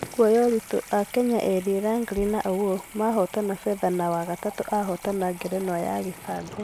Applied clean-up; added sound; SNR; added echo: none; Sink (filling or washing) / Water tap, faucet; 18 dB; none.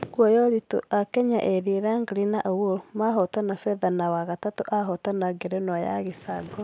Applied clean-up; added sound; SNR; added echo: none; none; none; none.